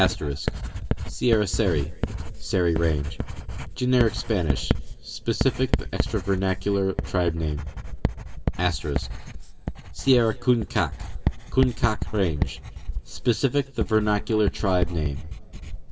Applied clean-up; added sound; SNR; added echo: none; Writing; 3 dB; reverberation time 2.5 s.